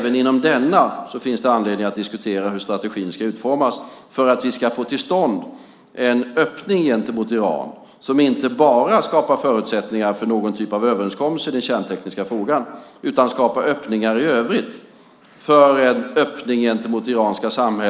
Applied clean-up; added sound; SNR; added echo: none; none; none; none.